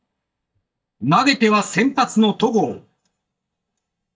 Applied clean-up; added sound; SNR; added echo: neural mask model DeepFilterNet 3.